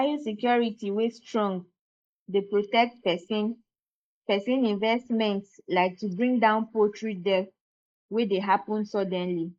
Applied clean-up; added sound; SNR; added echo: neural mask model Resemble Enhance denoiser.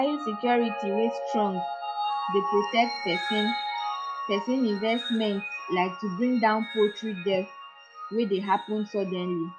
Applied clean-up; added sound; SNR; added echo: classical method log-MMSE.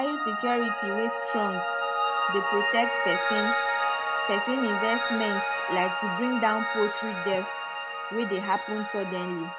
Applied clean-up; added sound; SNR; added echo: none; Piano; -1 dB; none.